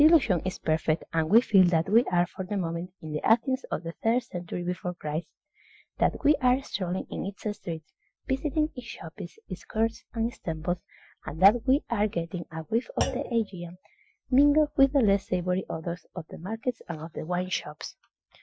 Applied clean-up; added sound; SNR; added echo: classical method Wiener filter.